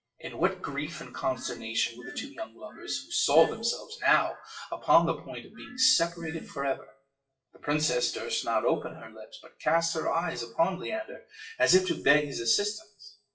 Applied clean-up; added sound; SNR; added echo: classical method WPE with log-MMSE.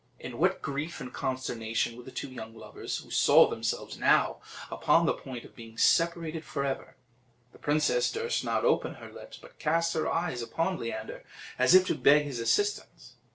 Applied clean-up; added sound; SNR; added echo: none; none; none; none.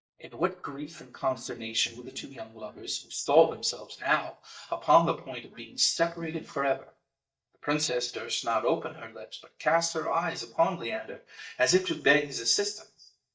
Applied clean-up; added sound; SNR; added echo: neural mask model DeepFilterNet 3.